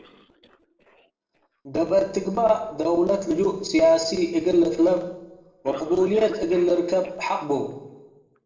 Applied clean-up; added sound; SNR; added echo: neural separator model SepFormer DNS4.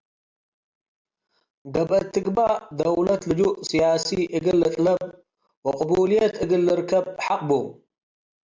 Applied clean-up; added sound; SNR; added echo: none; none; none; none.